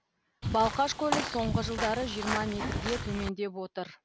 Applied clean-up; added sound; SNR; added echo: none; Walk, footsteps / Bird vocalization, bird call, bird song; 2 dB; none.